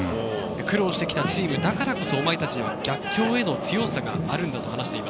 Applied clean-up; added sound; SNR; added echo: none; Wind instrument, woodwind instrument; 17 dB; none.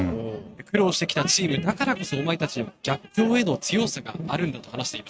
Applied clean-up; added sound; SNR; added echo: neural mask model RNNoise.